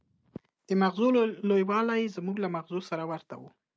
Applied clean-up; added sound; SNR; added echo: none; none; none; none.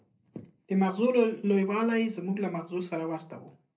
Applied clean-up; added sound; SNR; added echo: none; none; none; reverberation time 0.3 s.